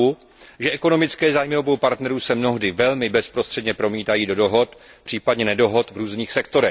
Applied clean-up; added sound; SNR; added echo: none; none; none; none.